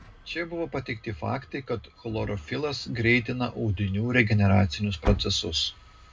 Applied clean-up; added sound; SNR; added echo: none; Engine starting; 12 dB; reverberation time 0.2 s.